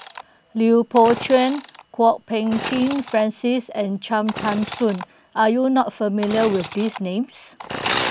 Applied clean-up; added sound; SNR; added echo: none; Sawing / Engine; 10 dB; none.